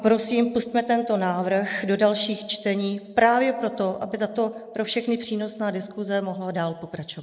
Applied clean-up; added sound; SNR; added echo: neural mask model Resemble Enhance denoiser.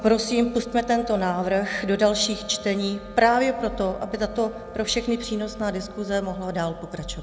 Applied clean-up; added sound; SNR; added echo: none; Wind instrument, woodwind instrument; 19 dB; none.